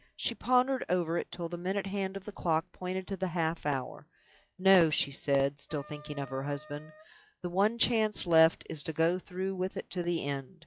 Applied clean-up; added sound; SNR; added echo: classical method log-MMSE.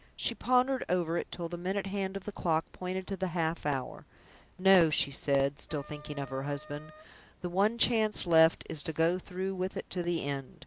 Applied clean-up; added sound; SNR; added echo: none; Wind instrument, woodwind instrument; 19 dB; none.